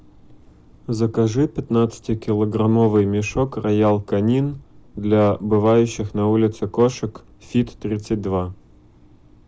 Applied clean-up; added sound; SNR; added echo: none; none; none; none.